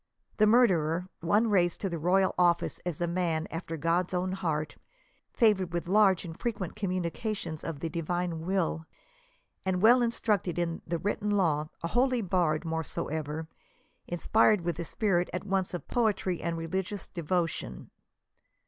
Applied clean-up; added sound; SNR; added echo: none; none; none; none.